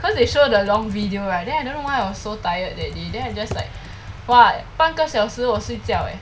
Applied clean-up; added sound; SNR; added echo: none; Computer keyboard; 15 dB; none.